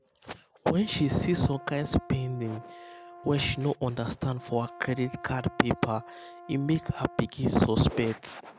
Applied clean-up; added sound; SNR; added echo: none; Brass instrument; 19 dB; none.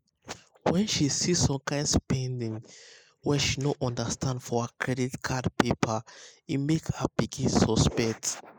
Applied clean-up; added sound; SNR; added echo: neural mask model Resemble Enhance denoiser.